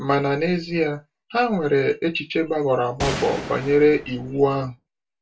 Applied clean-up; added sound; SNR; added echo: none; Gunshot, gunfire; 10 dB; reverberation time 0.2 s.